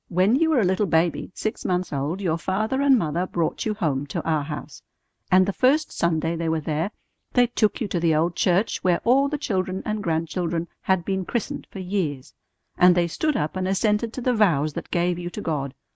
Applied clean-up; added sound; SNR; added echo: none; none; none; none.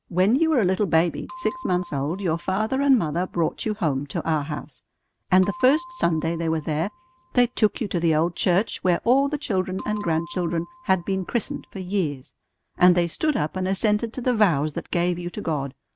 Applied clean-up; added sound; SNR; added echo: none; Bell; 20 dB; none.